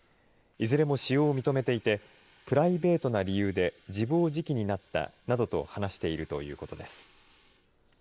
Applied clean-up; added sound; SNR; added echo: neural mask model Resemble Enhance denoiser.